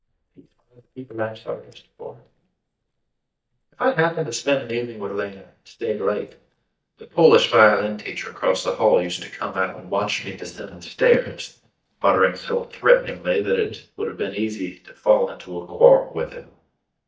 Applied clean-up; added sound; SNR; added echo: neural mask model DeepFilterNet 3.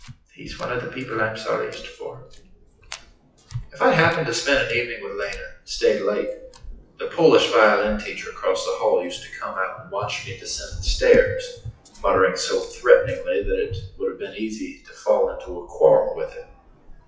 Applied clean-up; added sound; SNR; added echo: classical method WPE with log-MMSE.